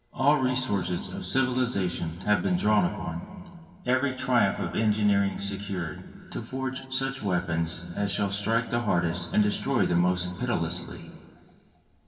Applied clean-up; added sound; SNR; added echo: none; none; none; reverberation time 2.2 s.